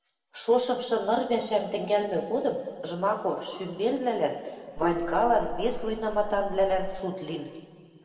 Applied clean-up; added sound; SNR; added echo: none; Gong; 5 dB; reverberation time 1.9 s.